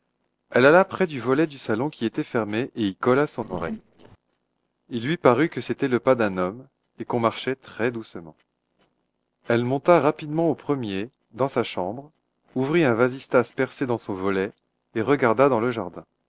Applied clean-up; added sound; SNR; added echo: neural separator model SepFormer DNS4.